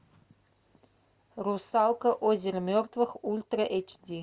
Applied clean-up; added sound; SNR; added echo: none; none; none; none.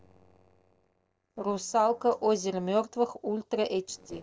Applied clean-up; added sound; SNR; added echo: neural separator model SepFormer DNS4.